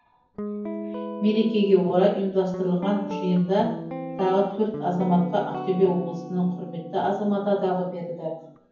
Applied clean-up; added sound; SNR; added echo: none; Guitar; 11 dB; reverberation time 0.9 s.